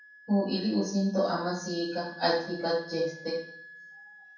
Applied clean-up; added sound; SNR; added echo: none; Wind instrument, woodwind instrument; 19 dB; reverberation time 0.6 s.